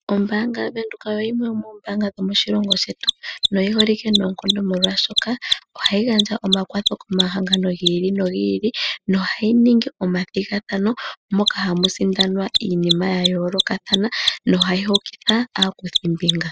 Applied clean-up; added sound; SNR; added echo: classical method spectral subtraction.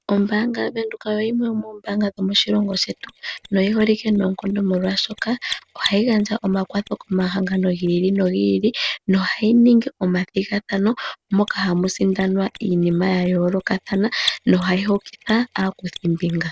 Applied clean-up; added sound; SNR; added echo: neural separator model SepFormer DNS4.